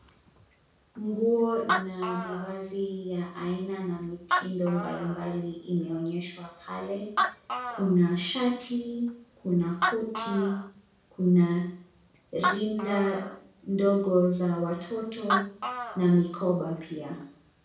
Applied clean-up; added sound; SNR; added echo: none; Animal; 7 dB; reverberation time 0.6 s.